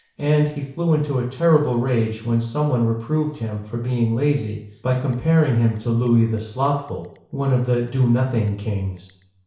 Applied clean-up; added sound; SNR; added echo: none; Bell; 16 dB; reverberation time 0.6 s.